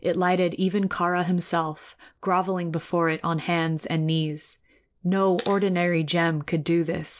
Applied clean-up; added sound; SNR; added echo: neural separator model SepFormer DNS4.